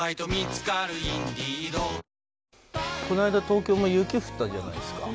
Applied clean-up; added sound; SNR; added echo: none; none; none; none.